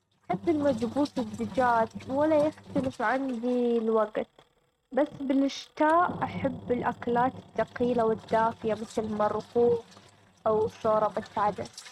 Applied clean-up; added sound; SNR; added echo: neural mask model RNNoise.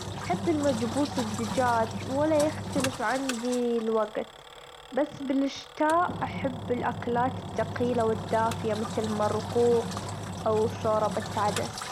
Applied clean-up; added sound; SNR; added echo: none; Engine; 7 dB; none.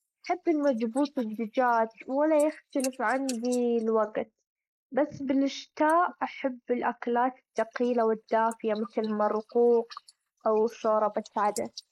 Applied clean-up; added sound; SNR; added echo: neural mask model Resemble Enhance denoiser.